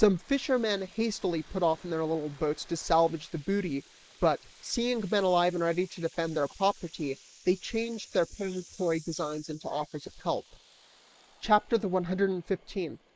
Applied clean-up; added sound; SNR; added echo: neural mask model Resemble Enhance denoiser.